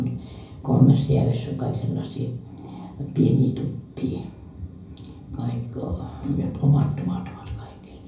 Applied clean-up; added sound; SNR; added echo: none; none; none; reverberation time 0.4 s.